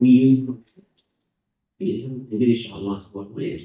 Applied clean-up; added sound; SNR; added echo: neural mask model DeepFilterNet 3.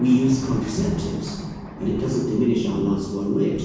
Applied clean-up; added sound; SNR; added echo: none; Thunder; 11 dB; reverberation time 1.2 s.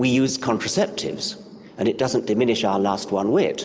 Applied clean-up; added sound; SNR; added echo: none; none; none; none.